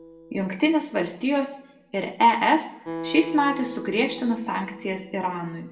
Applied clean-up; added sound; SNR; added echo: none; Acoustic guitar; 15 dB; reverberation time 0.6 s.